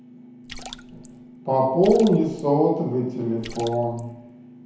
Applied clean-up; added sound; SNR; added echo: none; Splash, splatter; 19 dB; reverberation time 1.0 s.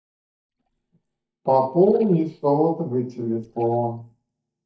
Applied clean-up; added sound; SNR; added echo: neural mask model DeepFilterNet 3.